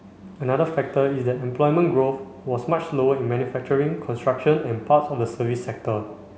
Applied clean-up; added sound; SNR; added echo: none; none; none; none.